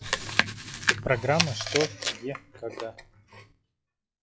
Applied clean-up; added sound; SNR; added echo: classical method log-MMSE.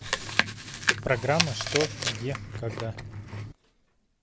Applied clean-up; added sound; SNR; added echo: none; Chewing, mastication; -2 dB; none.